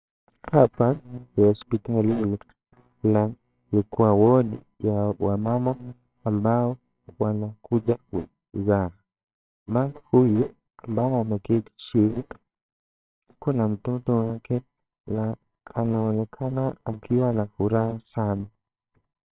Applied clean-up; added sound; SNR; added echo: neural separator model SepFormer WHAMR!.